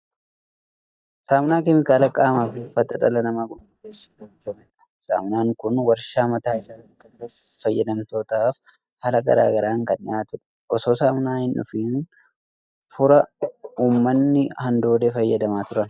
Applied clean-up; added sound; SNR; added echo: neural mask model DeepFilterNet 3.